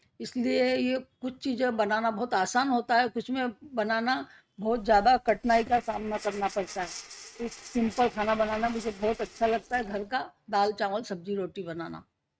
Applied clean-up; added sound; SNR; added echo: neural mask model RNNoise.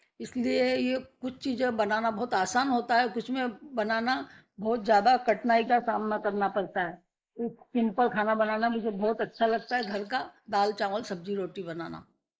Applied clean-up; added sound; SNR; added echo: neural mask model Resemble Enhance denoiser.